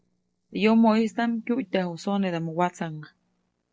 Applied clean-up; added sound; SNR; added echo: neural separator model SepFormer DNS4.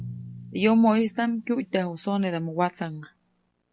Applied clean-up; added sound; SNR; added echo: none; Drum; 19 dB; none.